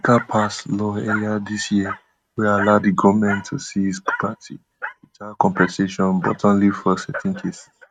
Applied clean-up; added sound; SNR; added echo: neural mask model RNNoise.